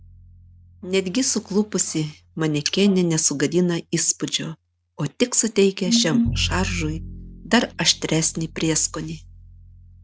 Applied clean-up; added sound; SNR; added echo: none; Bowed string instrument; 14 dB; none.